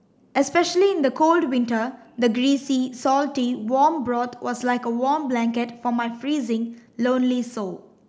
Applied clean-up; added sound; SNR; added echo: none; none; none; none.